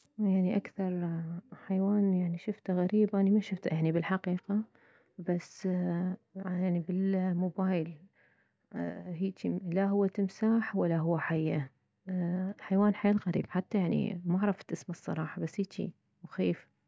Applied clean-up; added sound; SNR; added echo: none; none; none; none.